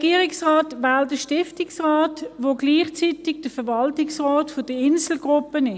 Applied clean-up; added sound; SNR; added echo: none; none; none; none.